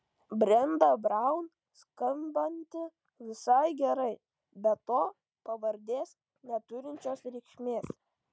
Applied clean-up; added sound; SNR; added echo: none; none; none; none.